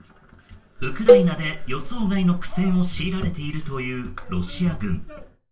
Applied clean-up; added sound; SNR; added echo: none; Cowbell; -4 dB; reverberation time 0.3 s.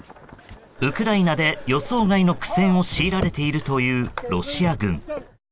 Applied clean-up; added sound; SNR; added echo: none; none; none; none.